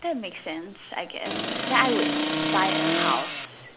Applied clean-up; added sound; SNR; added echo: none; Accelerating, revving, vroom; -3 dB; none.